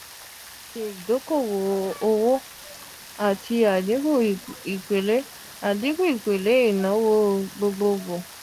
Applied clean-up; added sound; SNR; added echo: none; Rain; 19 dB; none.